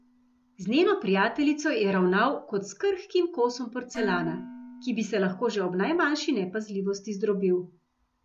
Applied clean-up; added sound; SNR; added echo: none; Dishes, pots, and pans; 17 dB; none.